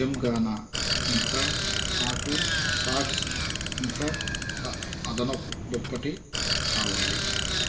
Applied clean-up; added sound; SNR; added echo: none; Bicycle; -4 dB; reverberation time 1.3 s.